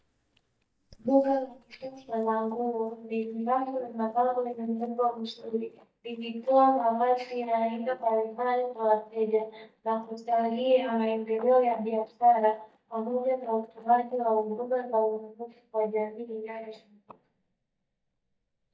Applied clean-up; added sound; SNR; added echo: neural mask model DeepFilterNet 3.